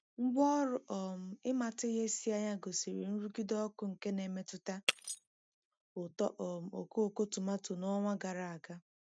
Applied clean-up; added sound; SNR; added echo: neural mask model RNNoise.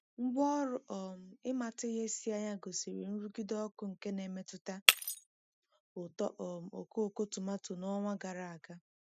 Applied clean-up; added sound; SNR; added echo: classical method spectral subtraction.